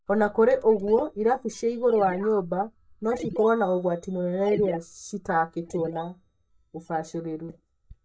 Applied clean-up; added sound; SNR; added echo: neural mask model DeepFilterNet 3.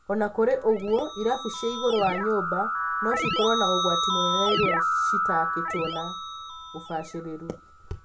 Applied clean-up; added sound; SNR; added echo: none; Keyboard (musical); 1 dB; reverberation time 0.2 s.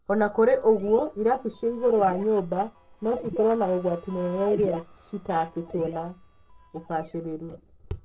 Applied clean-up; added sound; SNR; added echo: neural separator model SepFormer DNS4.